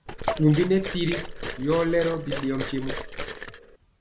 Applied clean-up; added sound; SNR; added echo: none; Liquid; 7 dB; none.